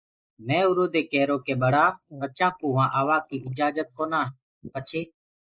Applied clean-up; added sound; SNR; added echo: neural mask model Resemble Enhance denoiser.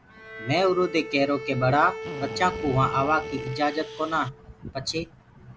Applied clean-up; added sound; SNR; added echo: none; Drill + Bowed string instrument; 11 dB; none.